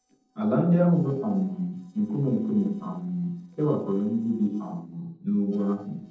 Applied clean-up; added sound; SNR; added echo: neural separator model SepFormer DNS4.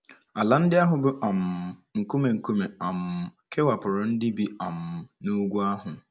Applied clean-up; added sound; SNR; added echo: none; none; none; none.